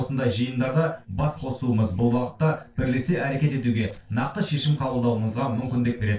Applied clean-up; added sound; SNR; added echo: neural separator model SepFormer DNS4.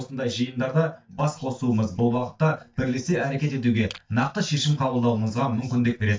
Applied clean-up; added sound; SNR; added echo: neural mask model DeepFilterNet 3.